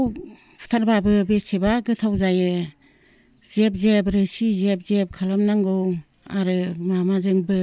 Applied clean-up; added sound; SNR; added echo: none; none; none; none.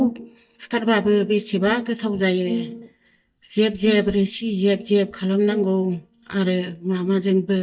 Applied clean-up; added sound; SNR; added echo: neural mask model DeepFilterNet 3.